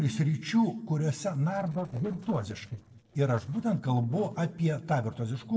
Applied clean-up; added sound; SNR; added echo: neural separator model SepFormer DNS4.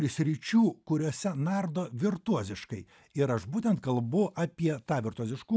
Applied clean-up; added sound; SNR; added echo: none; none; none; none.